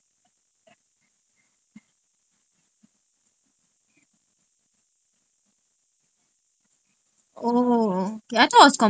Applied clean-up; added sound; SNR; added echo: none; none; none; none.